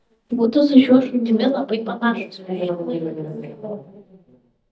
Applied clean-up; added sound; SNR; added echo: neural mask model DeepFilterNet 3.